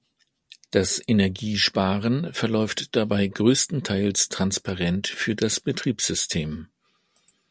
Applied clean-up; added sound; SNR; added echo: none; none; none; none.